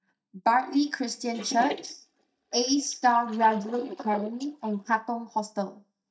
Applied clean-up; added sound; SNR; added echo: neural mask model DeepFilterNet 3.